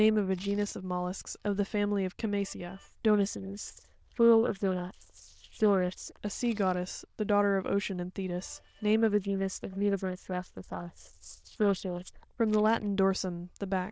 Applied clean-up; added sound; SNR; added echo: neural diffusion model UNIVERSE++.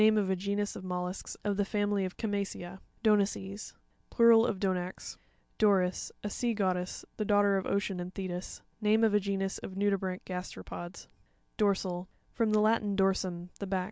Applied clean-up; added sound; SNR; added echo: none; none; none; none.